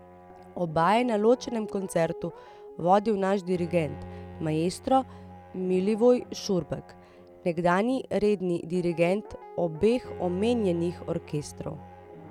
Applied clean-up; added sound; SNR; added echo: none; Guitar + Bowed string instrument; 17 dB; none.